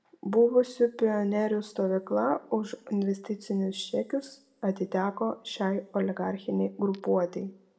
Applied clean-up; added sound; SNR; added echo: none; none; none; reverberation time 0.5 s.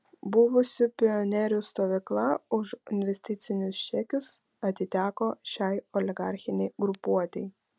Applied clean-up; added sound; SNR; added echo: none; none; none; none.